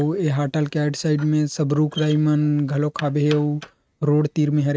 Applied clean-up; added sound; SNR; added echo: neural mask model RNNoise.